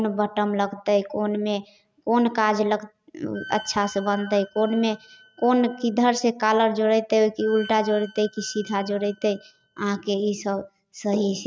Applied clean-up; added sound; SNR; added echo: neural mask model RNNoise.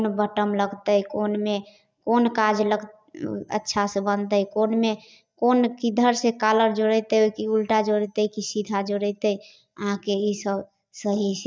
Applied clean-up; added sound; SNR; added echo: neural mask model DeepFilterNet 3.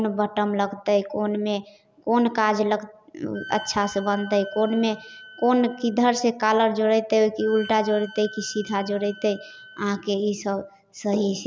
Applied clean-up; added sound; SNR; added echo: none; Wind instrument, woodwind instrument; 18 dB; none.